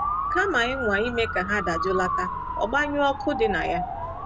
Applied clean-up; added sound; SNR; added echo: none; Motor vehicle (road) / Siren; 3 dB; none.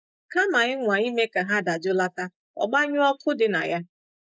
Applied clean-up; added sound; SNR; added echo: neural mask model Resemble Enhance denoiser.